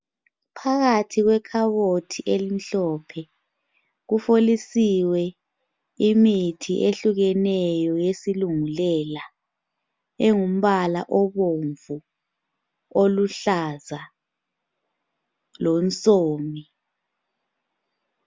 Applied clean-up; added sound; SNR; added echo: none; none; none; none.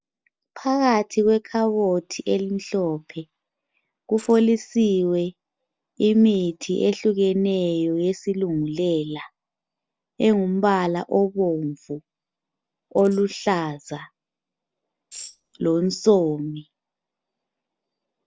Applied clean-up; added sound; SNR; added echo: neural separator model SepFormer DNS4.